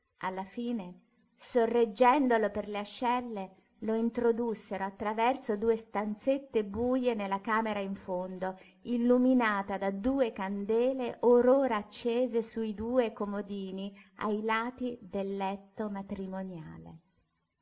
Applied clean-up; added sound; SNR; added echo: none; none; none; reverberation time 0.4 s.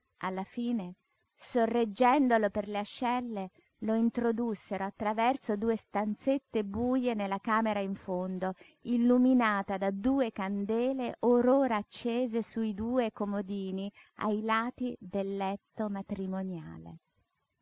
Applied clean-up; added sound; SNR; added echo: none; none; none; none.